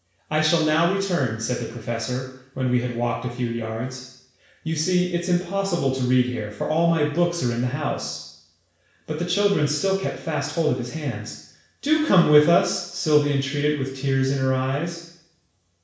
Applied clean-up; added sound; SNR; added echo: none; none; none; reverberation time 0.7 s.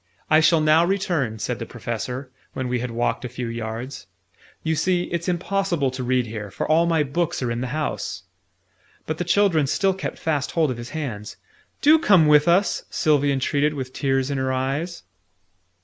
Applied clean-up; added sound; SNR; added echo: none; none; none; none.